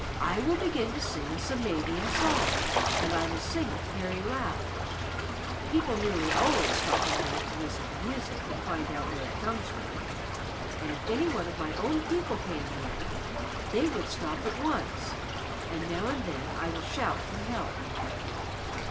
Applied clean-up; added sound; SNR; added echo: none; Water / Splash, splatter + Stream / Trickle, dribble; -1 dB; none.